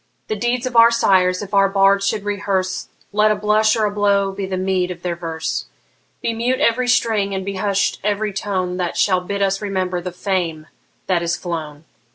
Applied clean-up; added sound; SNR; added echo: none; none; none; none.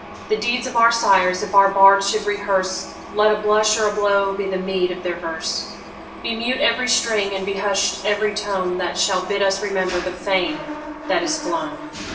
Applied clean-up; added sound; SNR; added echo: none; Mechanisms; 13 dB; reverberation time 0.8 s.